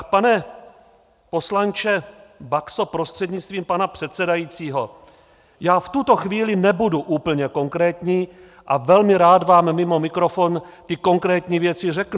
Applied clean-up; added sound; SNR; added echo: none; none; none; none.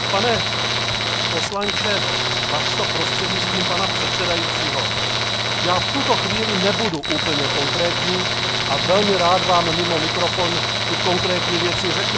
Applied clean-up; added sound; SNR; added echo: none; Tools; -3 dB; none.